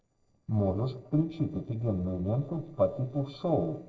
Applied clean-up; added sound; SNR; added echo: neural separator model SepFormer DNS4.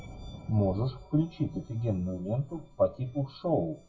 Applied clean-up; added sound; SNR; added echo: classical method WPE with log-MMSE.